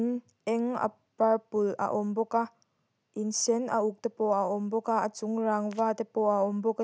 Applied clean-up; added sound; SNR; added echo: none; none; none; none.